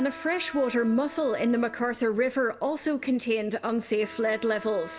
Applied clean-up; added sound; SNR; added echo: none; Trumpet; 19 dB; reverberation time 1.3 s.